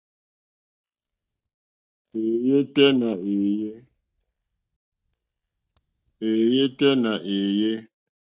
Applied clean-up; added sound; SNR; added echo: neural mask model DeepFilterNet 3.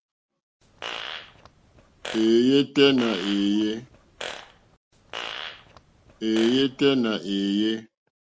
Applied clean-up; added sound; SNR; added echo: none; Fart; 14 dB; none.